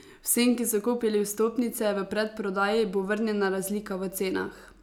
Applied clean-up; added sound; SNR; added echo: none; none; none; none.